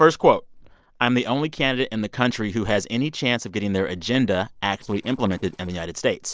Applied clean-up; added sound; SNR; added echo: neural separator model SepFormer DNS4.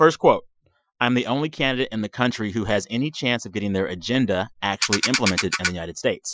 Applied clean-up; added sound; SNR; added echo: classical method Wiener filter.